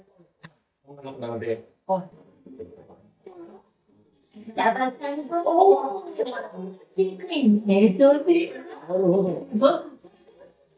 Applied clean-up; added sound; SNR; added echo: neural mask model DeepFilterNet 3.